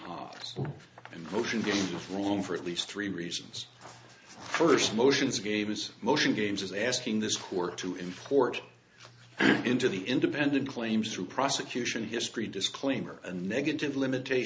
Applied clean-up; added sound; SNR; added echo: none; none; none; none.